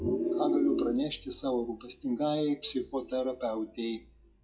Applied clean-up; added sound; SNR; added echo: classical method WPE with log-MMSE.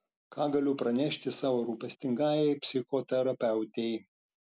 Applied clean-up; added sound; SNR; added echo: none; none; none; none.